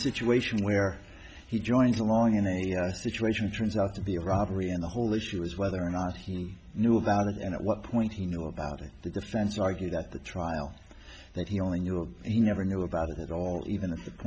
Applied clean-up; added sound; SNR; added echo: none; none; none; none.